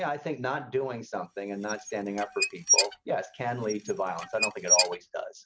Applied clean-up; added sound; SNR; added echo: none; Squeak / Dishes, pots, and pans; -2 dB; none.